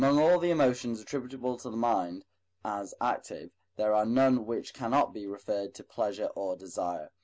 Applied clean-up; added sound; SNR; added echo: none; none; none; none.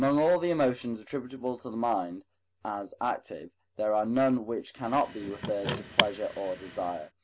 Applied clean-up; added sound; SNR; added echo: none; Car; 5 dB; none.